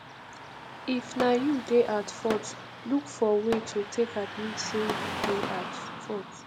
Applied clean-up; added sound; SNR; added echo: none; Fireworks + Car passing by / Traffic noise, roadway noise; 7 dB; none.